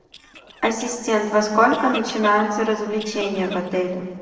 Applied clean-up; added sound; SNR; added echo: neural separator model SepFormer DNS4.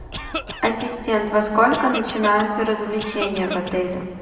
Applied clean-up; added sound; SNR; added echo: none; Cough; 10 dB; reverberation time 2.1 s.